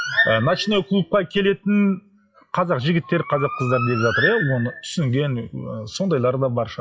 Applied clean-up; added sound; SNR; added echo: classical method WPE with log-MMSE.